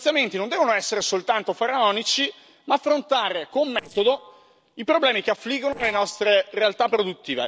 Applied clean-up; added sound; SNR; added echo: neural separator model SepFormer DNS4.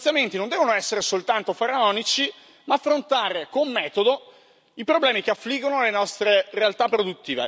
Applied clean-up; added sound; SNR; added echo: none; none; none; none.